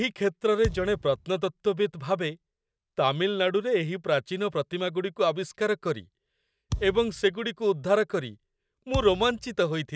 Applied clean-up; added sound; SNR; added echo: none; Thump, thud; 10 dB; none.